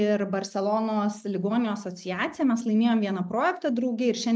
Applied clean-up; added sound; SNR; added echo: none; none; none; none.